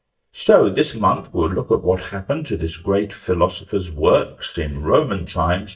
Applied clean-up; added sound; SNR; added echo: neural mask model DeepFilterNet 3.